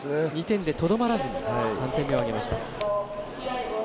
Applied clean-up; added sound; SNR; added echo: none; Squeak; 14 dB; none.